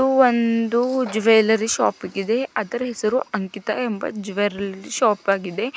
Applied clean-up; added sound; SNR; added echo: none; none; none; none.